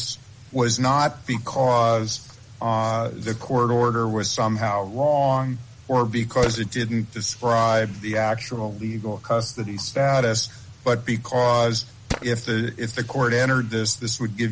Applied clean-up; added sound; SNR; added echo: none; Tools; 14 dB; none.